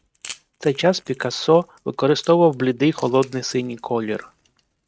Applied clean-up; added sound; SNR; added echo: neural mask model RNNoise.